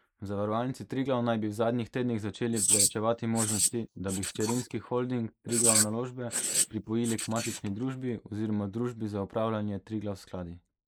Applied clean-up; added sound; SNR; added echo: neural mask model Resemble Enhance denoiser.